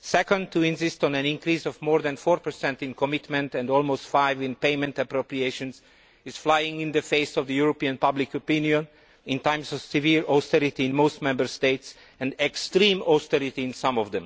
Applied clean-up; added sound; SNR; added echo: none; none; none; none.